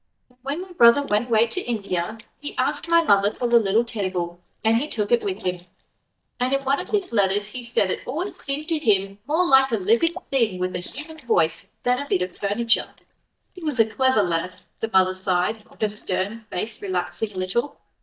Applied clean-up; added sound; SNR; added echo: neural mask model DeepFilterNet 3.